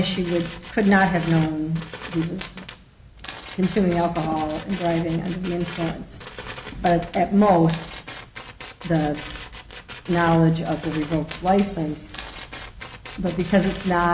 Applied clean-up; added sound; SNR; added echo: none; Tools; 16 dB; none.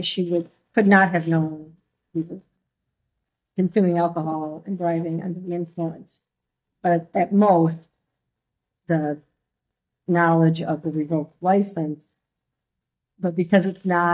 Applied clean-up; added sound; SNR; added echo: neural mask model DeepFilterNet 3.